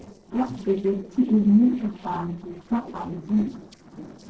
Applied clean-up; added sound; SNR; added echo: neural separator model SepFormer DNS4.